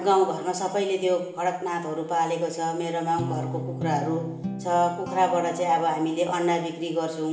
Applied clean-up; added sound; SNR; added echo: none; Guitar; 12 dB; reverberation time 1.0 s.